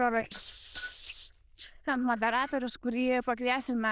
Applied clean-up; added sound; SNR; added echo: neural diffusion model UNIVERSE++.